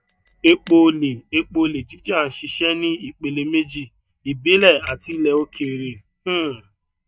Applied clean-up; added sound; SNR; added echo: neural mask model DeepFilterNet 3.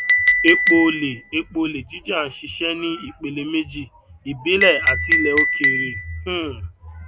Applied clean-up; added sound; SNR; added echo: none; Chink, clink; -1 dB; none.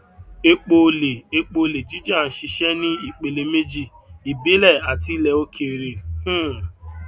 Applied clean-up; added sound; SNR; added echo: none; none; none; none.